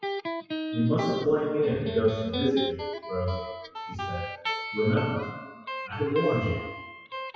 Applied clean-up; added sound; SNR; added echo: classical method WPE with log-MMSE.